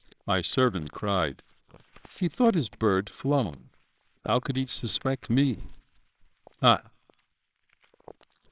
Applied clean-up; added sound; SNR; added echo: neural separator model SepFormer WHAMR!.